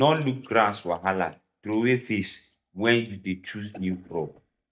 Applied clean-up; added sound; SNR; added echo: neural mask model DeepFilterNet 3.